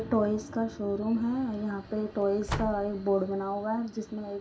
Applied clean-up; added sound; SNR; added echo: none; Slam; 10 dB; reverberation time 0.2 s.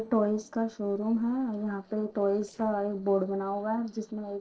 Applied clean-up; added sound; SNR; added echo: neural separator model SepFormer DNS4.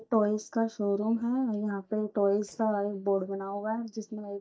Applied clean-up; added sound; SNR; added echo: neural mask model DeepFilterNet 3.